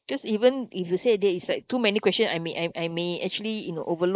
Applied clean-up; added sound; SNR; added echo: neural mask model Resemble Enhance denoiser.